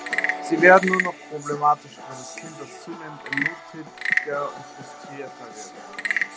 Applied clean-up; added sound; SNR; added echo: none; Wood / Percussion / Frog; 6 dB; none.